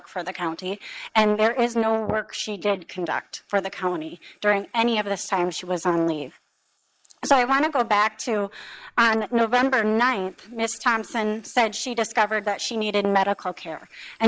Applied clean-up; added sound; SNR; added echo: neural mask model Resemble Enhance denoiser.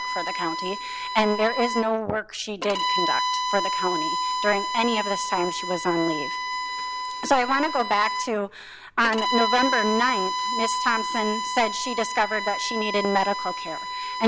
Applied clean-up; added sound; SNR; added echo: none; Bowed string instrument; 3 dB; none.